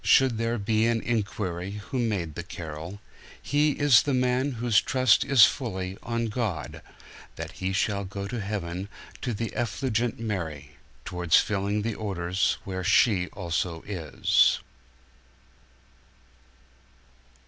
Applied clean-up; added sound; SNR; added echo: none; none; none; none.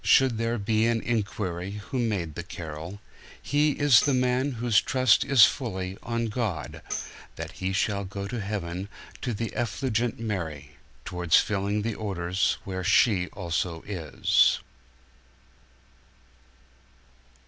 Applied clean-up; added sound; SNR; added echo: none; Tambourine; 13 dB; none.